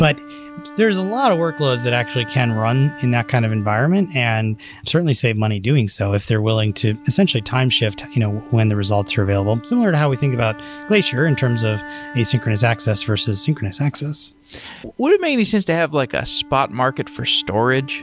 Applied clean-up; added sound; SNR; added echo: none; Wind instrument, woodwind instrument; 19 dB; none.